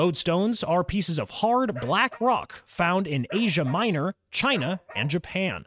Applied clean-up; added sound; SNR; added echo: neural mask model RNNoise.